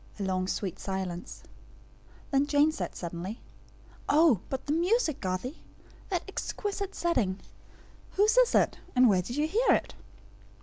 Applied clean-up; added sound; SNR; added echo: none; none; none; none.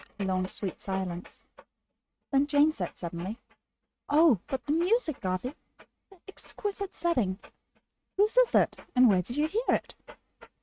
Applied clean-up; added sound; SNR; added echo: neural mask model RNNoise.